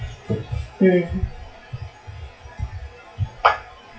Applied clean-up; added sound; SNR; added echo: classical method WPE with log-MMSE.